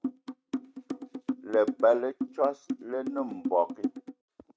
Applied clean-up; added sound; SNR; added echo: neural mask model RNNoise.